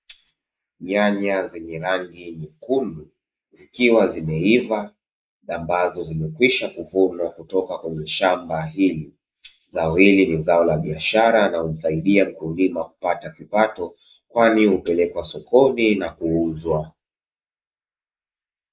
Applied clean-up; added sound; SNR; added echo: neural mask model Resemble Enhance denoiser.